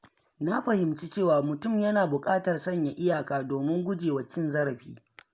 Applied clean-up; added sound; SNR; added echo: none; none; none; none.